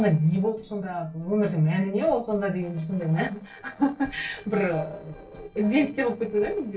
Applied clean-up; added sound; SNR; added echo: neural separator model SepFormer DNS4.